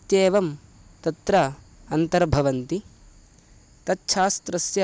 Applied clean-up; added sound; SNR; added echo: none; none; none; none.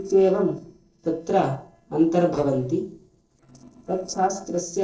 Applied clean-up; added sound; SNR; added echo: neural separator model SepFormer DNS4.